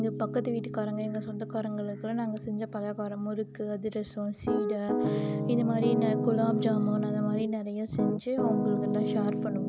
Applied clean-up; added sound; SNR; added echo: none; Piano; 1 dB; none.